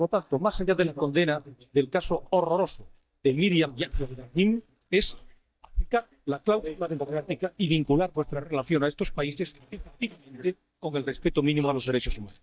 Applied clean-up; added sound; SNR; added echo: neural mask model DeepFilterNet 3.